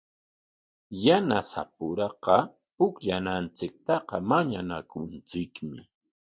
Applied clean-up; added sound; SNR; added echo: none; none; none; none.